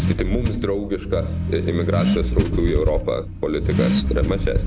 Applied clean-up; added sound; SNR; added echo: none; Accelerating, revving, vroom / Car; -2 dB; none.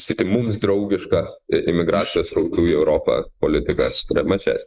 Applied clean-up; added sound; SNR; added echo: neural mask model Resemble Enhance denoiser.